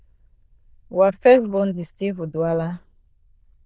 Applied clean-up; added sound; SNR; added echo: neural diffusion model UNIVERSE++.